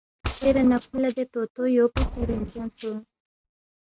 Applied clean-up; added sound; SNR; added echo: neural mask model RNNoise.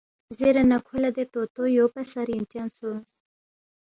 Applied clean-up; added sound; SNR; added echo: none; none; none; none.